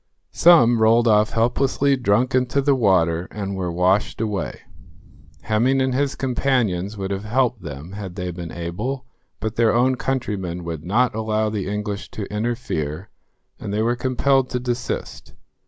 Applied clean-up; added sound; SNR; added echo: none; none; none; none.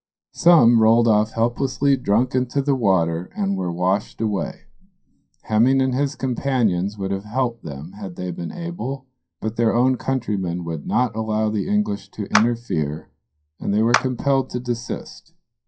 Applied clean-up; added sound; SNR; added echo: classical method WPE with log-MMSE.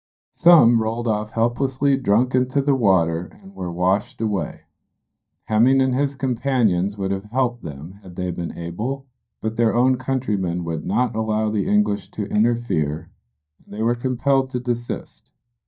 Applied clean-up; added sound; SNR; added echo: neural mask model DeepFilterNet 3.